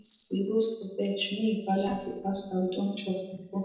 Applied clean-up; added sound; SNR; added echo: neural separator model SepFormer DNS4.